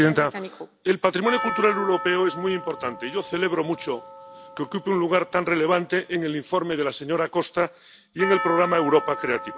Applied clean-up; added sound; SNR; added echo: none; Percussion; 11 dB; none.